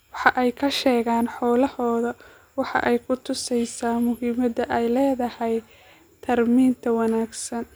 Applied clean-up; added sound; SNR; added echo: none; none; none; none.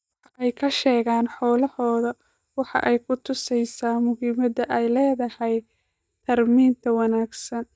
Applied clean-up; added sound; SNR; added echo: neural mask model DeepFilterNet 3.